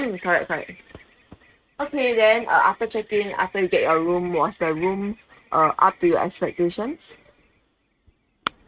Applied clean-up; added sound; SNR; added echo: neural mask model RNNoise.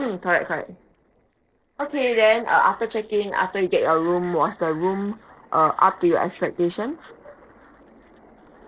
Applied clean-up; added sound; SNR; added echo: neural separator model SepFormer DNS4.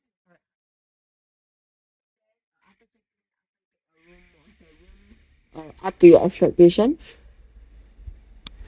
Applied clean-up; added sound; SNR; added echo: neural mask model DeepFilterNet 3.